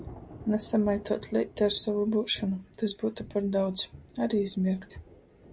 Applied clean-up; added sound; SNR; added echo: none; Thunder / Rain; 19 dB; none.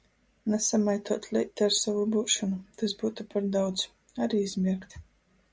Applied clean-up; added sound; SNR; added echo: none; none; none; none.